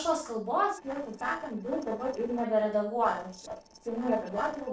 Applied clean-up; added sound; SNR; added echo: neural separator model SepFormer DNS4.